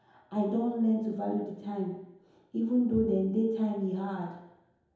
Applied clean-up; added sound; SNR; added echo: none; none; none; reverberation time 1.0 s.